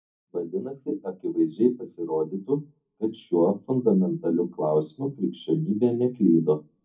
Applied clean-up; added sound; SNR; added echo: none; none; none; reverberation time 0.3 s.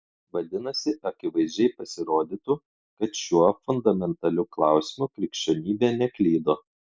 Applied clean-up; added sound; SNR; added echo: none; none; none; none.